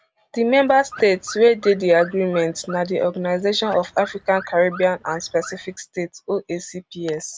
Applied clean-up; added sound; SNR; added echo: none; Alarm / Car; 18 dB; none.